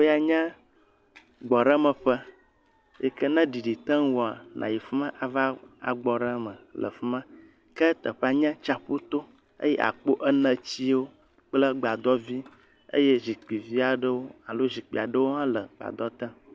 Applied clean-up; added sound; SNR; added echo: none; none; none; none.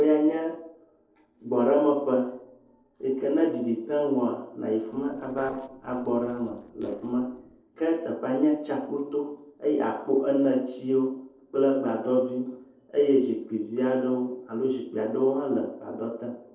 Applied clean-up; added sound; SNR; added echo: neural separator model SepFormer DNS4.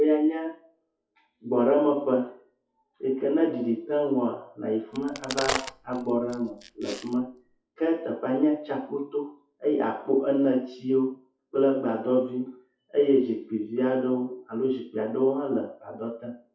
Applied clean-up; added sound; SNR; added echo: classical method WPE with log-MMSE.